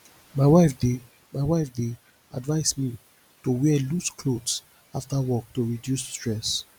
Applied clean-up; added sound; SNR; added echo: none; none; none; none.